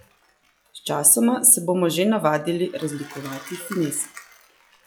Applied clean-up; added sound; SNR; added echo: classical method log-MMSE.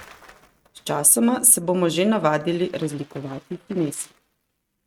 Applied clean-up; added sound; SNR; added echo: neural mask model RNNoise.